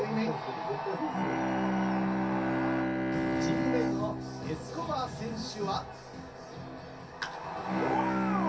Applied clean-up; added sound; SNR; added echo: none; Bowed string instrument; -2 dB; reverberation time 0.3 s.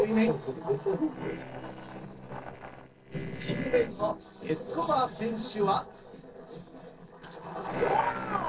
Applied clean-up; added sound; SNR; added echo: neural separator model SepFormer DNS4.